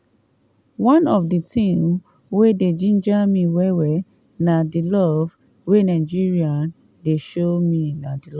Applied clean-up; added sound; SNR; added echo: none; none; none; none.